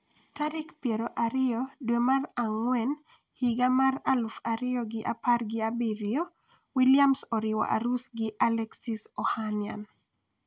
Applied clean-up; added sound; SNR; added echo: none; none; none; none.